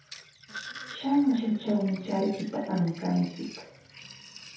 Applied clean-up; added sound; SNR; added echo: none; Sink (filling or washing); 17 dB; reverberation time 0.6 s.